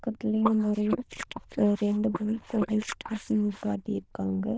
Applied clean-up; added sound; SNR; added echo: neural diffusion model UNIVERSE++.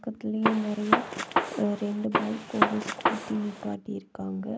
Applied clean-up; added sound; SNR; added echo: none; Gunshot, gunfire; -2 dB; none.